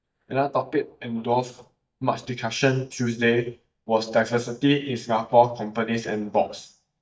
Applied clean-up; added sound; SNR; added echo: neural mask model DeepFilterNet 3.